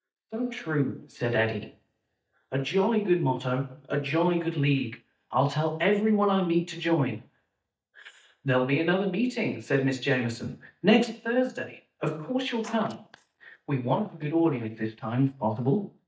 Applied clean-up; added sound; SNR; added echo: neural mask model DeepFilterNet 3.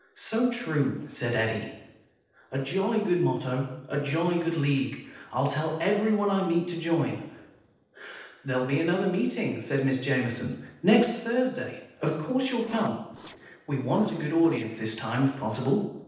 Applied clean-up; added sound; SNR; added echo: neural separator model SepFormer DNS4.